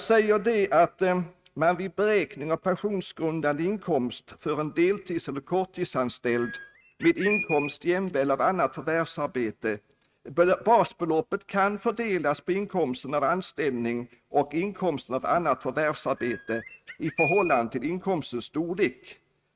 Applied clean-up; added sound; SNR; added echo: neural mask model RNNoise.